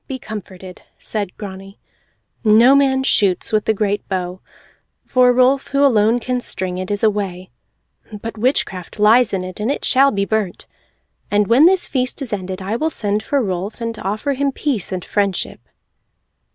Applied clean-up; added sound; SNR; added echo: none; none; none; none.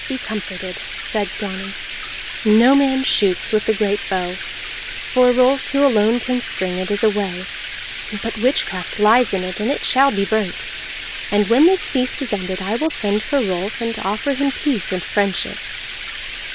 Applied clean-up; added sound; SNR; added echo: none; Bathtub (filling or washing); 7 dB; none.